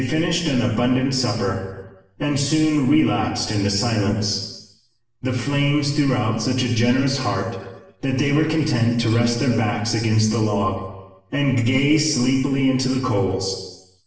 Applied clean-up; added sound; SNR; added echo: none; none; none; reverberation time 1.1 s.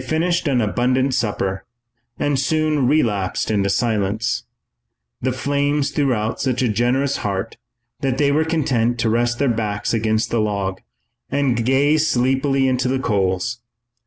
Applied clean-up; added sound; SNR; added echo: none; none; none; none.